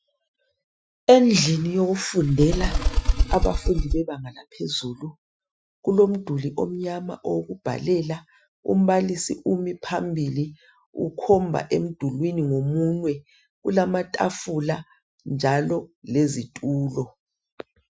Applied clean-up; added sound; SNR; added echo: classical method Wiener filter.